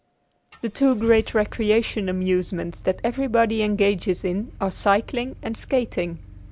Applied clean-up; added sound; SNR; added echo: none; Engine starting / Car; 17 dB; none.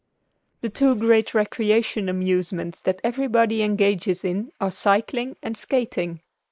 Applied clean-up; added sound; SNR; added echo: neural mask model Resemble Enhance denoiser.